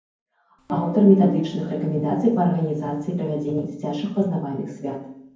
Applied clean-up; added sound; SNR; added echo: none; Piano; 15 dB; reverberation time 0.9 s.